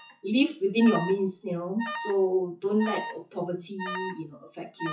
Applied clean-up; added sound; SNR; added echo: classical method WPE with log-MMSE.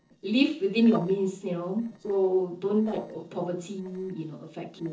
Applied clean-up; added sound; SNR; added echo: neural separator model SepFormer DNS4.